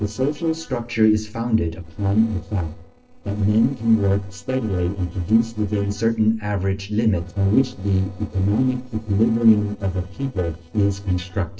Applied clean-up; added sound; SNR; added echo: neural separator model SepFormer DNS4.